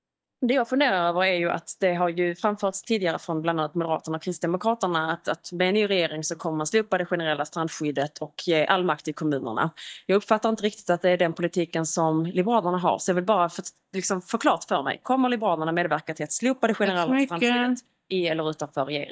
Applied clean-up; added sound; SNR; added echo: neural mask model DeepFilterNet 3.